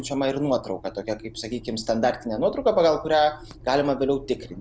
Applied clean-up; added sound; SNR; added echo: none; Engine; 20 dB; none.